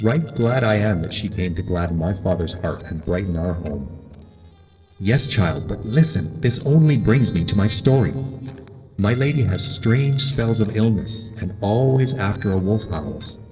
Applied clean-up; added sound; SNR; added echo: neural separator model SepFormer DNS4.